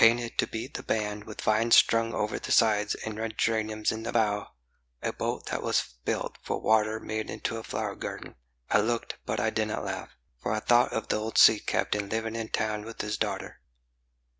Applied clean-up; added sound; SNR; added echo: none; none; none; none.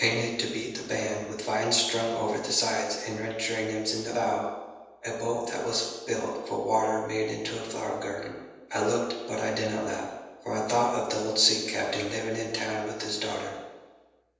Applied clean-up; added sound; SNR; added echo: none; none; none; reverberation time 1.1 s.